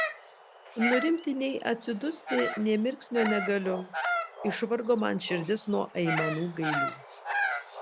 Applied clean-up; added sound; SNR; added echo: none; Bird vocalization, bird call, bird song; 4 dB; none.